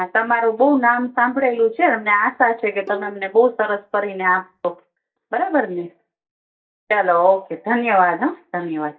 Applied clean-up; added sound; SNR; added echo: neural mask model DeepFilterNet 3.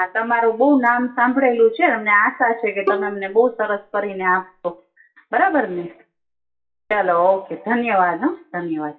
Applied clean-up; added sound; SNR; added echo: classical method WPE with log-MMSE.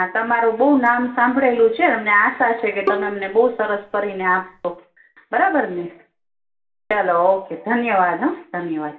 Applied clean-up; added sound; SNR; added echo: none; Bowed string instrument; 10 dB; reverberation time 0.3 s.